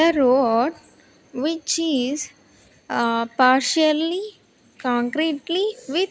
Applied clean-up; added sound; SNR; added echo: none; none; none; none.